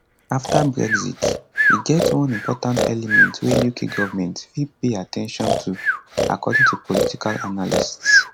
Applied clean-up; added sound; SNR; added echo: none; Breathing; -2 dB; none.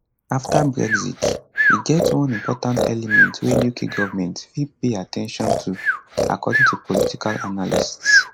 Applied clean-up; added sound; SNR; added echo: neural mask model Resemble Enhance denoiser.